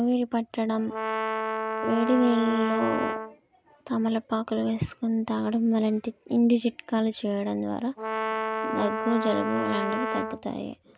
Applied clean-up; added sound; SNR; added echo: none; Brass instrument; 3 dB; none.